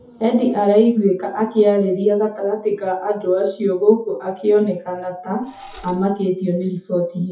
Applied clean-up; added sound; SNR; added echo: classical method WPE with log-MMSE.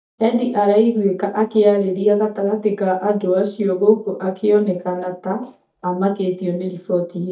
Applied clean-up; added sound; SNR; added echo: neural mask model DeepFilterNet 3.